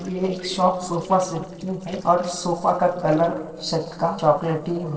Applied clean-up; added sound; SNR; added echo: neural separator model SepFormer DNS4.